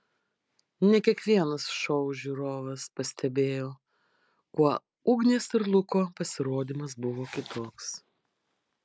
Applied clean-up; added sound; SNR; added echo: none; none; none; none.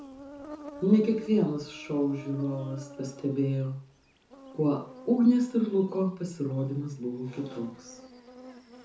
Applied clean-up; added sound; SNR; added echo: none; Insect; 18 dB; reverberation time 0.6 s.